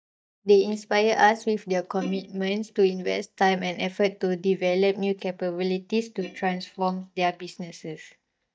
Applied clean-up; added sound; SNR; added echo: neural mask model DeepFilterNet 3.